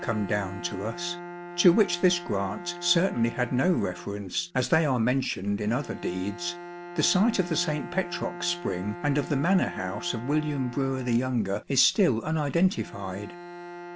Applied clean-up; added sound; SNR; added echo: none; Bowed string instrument; 14 dB; none.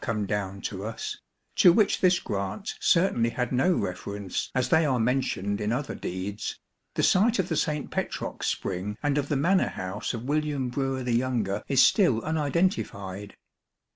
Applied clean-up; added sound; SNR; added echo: none; none; none; none.